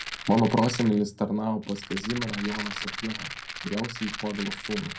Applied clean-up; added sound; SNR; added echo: none; Rattle; 9 dB; reverberation time 0.2 s.